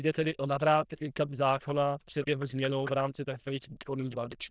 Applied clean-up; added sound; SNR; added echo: neural diffusion model UNIVERSE++.